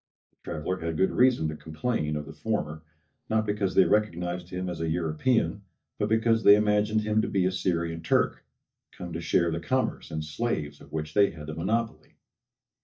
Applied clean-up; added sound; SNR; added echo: neural mask model DeepFilterNet 3.